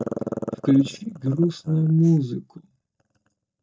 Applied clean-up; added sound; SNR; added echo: neural mask model DeepFilterNet 3.